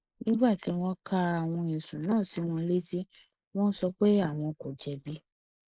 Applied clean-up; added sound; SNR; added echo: neural mask model Resemble Enhance denoiser.